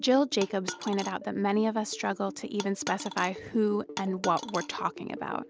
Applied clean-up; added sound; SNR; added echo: none; Coin (dropping); 11 dB; none.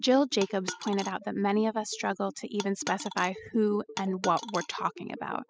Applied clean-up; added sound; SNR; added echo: classical method spectral subtraction.